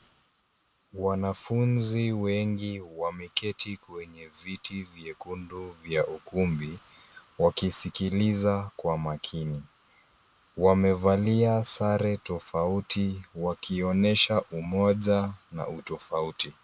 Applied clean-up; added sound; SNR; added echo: none; none; none; none.